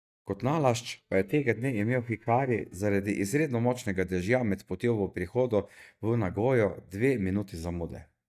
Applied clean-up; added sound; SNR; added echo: neural mask model DeepFilterNet 3.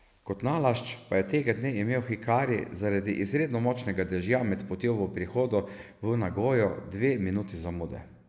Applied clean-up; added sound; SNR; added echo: none; none; none; none.